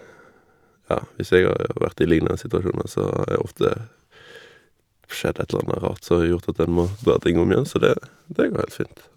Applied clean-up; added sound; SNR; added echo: none; none; none; none.